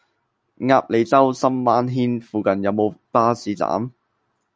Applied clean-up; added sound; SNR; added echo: none; none; none; none.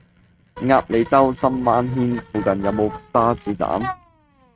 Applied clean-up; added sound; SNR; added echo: neural mask model RNNoise.